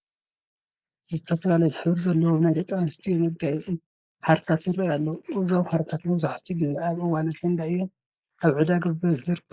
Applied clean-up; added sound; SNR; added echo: neural mask model Resemble Enhance denoiser.